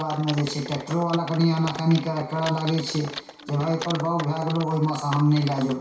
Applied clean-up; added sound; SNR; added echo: none; Typing; 13 dB; reverberation time 0.6 s.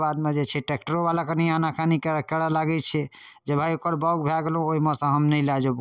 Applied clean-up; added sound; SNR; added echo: none; none; none; none.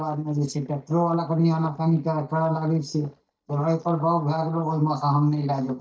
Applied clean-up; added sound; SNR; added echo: neural mask model DeepFilterNet 3.